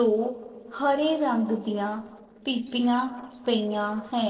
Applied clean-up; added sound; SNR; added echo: neural separator model SepFormer DNS4.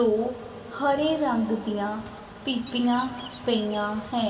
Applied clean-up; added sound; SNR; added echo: none; Bird; 19 dB; reverberation time 2.3 s.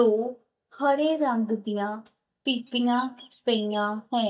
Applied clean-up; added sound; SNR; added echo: neural mask model DeepFilterNet 3.